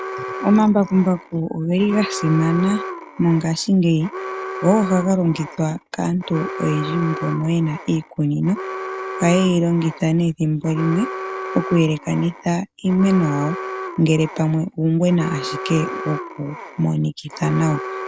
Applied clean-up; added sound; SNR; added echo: none; Alarm; 11 dB; none.